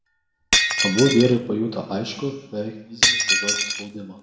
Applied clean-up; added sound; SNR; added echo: none; Shatter; 0 dB; reverberation time 1.0 s.